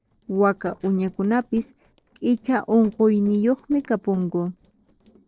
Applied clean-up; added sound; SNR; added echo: neural separator model SepFormer DNS4.